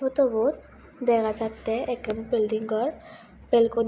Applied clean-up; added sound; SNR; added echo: none; none; none; none.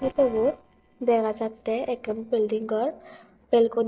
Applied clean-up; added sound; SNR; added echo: neural separator model SepFormer DNS4.